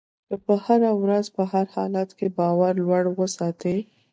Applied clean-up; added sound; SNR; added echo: neural mask model DeepFilterNet 3.